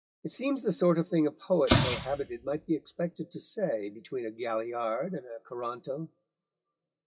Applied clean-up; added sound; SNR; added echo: classical method WPE with log-MMSE.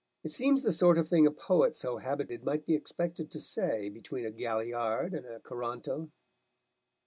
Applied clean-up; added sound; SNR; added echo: none; none; none; none.